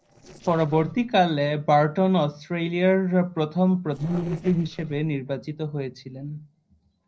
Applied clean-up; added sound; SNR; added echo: neural separator model SepFormer DNS4.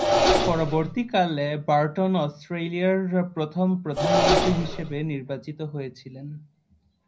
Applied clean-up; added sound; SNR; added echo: none; Engine; 2 dB; reverberation time 0.5 s.